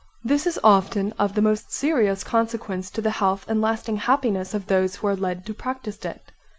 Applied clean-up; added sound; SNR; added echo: none; none; none; none.